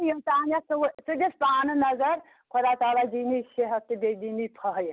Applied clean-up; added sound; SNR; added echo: none; none; none; none.